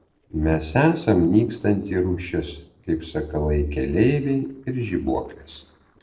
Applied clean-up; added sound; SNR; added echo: neural separator model SepFormer DNS4.